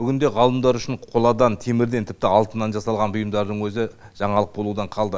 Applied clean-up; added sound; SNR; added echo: none; none; none; none.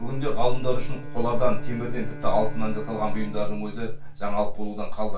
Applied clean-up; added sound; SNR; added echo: none; Bowed string instrument; 20 dB; reverberation time 0.2 s.